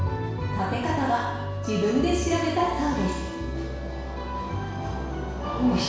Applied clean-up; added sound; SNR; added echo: none; Wind instrument, woodwind instrument; 16 dB; reverberation time 1.1 s.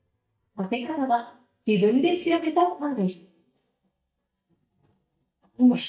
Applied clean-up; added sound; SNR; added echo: neural mask model DeepFilterNet 3.